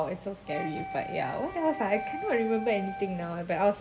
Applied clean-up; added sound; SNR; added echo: none; Wind instrument, woodwind instrument; 9 dB; reverberation time 2.0 s.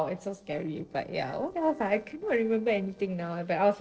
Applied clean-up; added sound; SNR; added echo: neural separator model SepFormer DNS4.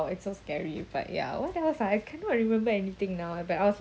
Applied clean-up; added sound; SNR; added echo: none; none; none; none.